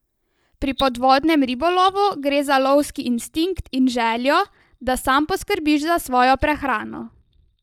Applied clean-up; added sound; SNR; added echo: neural mask model DeepFilterNet 3.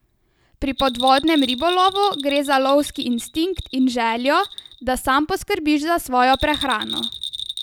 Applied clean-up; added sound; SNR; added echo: none; Bell; 12 dB; none.